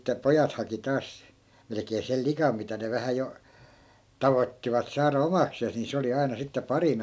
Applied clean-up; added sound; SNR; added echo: none; none; none; none.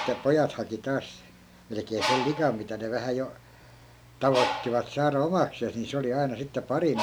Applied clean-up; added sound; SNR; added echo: none; Bird; 8 dB; none.